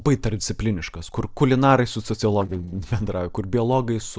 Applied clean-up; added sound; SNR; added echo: neural separator model SepFormer DNS4.